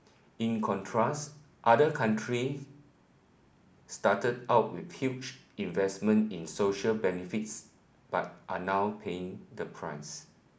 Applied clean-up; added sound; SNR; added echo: none; none; none; none.